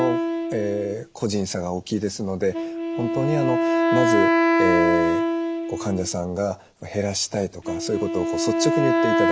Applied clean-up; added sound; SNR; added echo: none; Wind instrument, woodwind instrument; -3 dB; none.